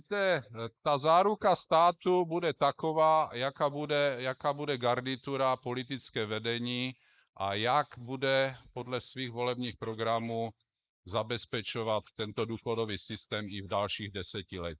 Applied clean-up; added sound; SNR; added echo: neural mask model Resemble Enhance denoiser.